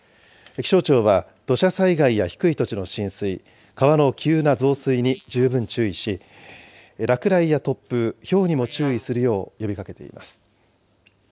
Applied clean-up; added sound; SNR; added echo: neural mask model Resemble Enhance denoiser.